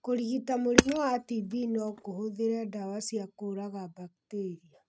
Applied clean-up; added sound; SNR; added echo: neural mask model RNNoise.